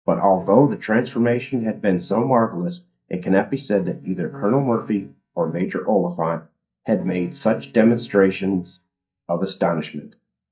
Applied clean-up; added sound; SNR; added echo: neural mask model DeepFilterNet 3.